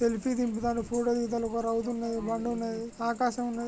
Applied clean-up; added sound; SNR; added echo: none; none; none; none.